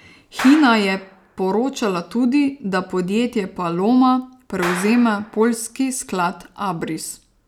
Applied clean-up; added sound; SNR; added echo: none; Clapping; 13 dB; none.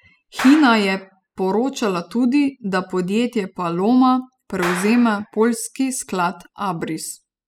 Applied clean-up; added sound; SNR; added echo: classical method spectral subtraction.